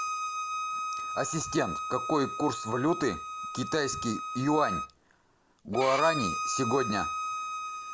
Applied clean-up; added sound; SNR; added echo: none; Bowed string instrument; 4 dB; none.